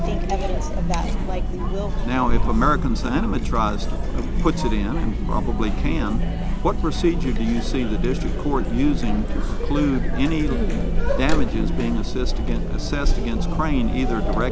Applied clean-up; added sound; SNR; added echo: none; Chatter; -5 dB; none.